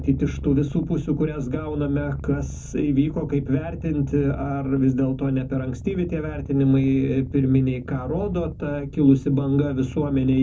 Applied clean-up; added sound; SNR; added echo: none; Purr; 12 dB; reverberation time 0.3 s.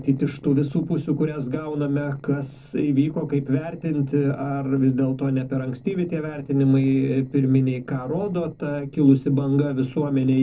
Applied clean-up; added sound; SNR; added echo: neural separator model SepFormer DNS4.